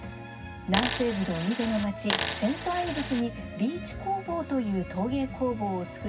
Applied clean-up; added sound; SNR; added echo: none; Coin (dropping); -1 dB; reverberation time 0.4 s.